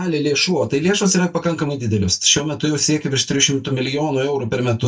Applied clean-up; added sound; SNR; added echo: neural mask model DeepFilterNet 3.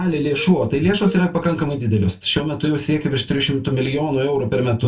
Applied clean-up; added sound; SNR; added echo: none; Wind instrument, woodwind instrument; 17 dB; reverberation time 0.2 s.